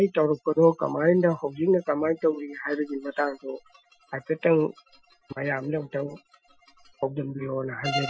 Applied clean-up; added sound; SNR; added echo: classical method Wiener filter.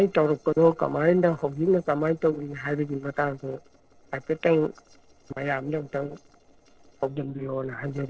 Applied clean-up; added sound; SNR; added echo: neural separator model SepFormer DNS4.